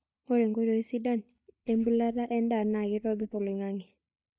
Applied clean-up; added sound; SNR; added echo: neural mask model DeepFilterNet 3.